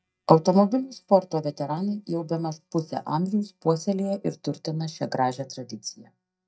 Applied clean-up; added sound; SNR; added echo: neural mask model DeepFilterNet 3.